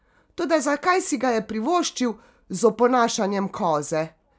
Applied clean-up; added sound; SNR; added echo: none; none; none; none.